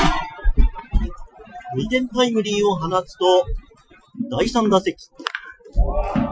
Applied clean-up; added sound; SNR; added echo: classical method Wiener filter.